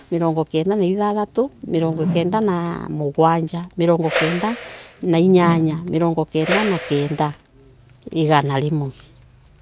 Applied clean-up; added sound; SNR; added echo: none; Whoosh, swoosh, swish + Whoosh, swoosh, swish; 7 dB; none.